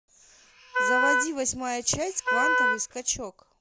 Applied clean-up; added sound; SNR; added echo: none; Wind instrument, woodwind instrument; -4 dB; none.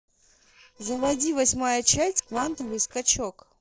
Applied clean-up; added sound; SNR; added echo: neural separator model SepFormer DNS4.